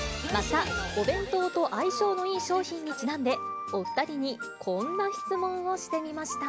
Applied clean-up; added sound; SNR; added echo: none; none; none; none.